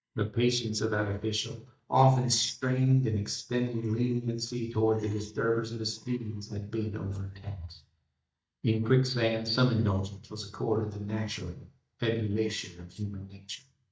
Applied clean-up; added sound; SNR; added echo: neural mask model DeepFilterNet 3.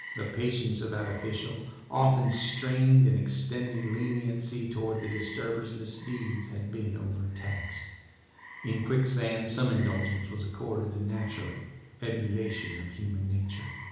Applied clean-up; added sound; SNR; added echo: none; Frog; 17 dB; reverberation time 1.0 s.